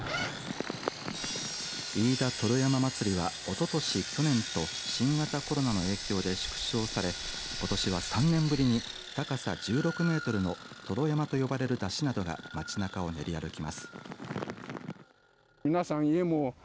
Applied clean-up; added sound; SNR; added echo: none; Sawing; 9 dB; none.